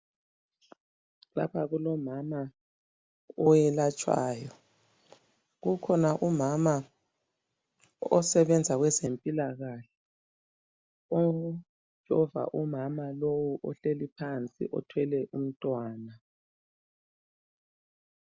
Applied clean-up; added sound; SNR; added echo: none; none; none; none.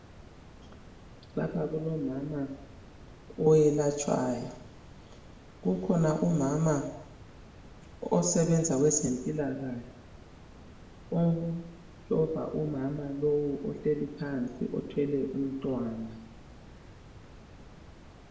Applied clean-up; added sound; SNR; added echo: none; Water; 19 dB; reverberation time 0.7 s.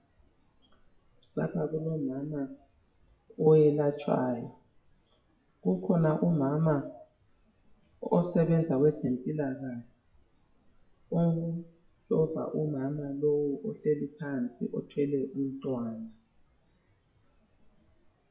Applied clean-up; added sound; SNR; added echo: classical method WPE with log-MMSE.